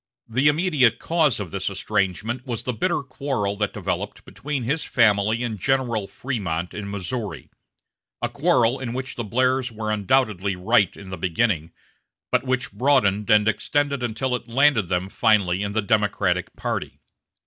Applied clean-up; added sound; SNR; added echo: none; none; none; none.